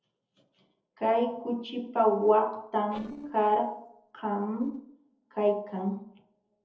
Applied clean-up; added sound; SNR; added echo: neural separator model SepFormer DNS4.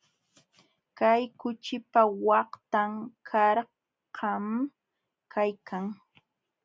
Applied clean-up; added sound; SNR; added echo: none; none; none; none.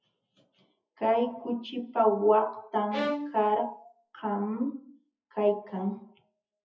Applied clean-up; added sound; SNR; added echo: classical method WPE with log-MMSE.